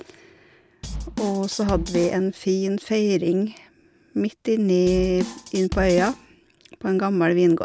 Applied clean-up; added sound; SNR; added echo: none; Drum kit; 10 dB; none.